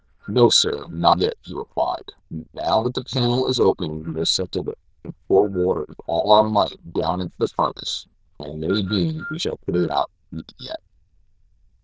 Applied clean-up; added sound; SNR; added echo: neural diffusion model UNIVERSE++.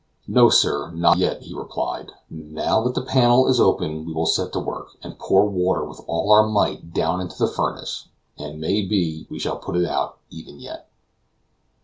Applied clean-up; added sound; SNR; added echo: none; none; none; none.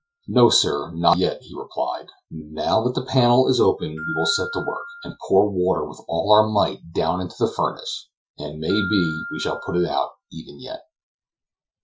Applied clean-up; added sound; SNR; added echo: classical method Wiener filter.